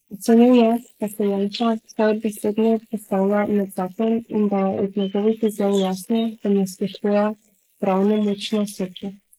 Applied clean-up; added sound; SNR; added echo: neural mask model Resemble Enhance denoiser.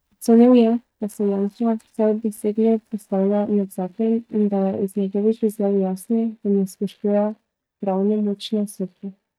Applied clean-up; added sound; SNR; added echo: neural mask model DeepFilterNet 3.